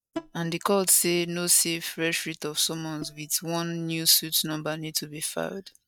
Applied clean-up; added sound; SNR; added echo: neural mask model DeepFilterNet 3.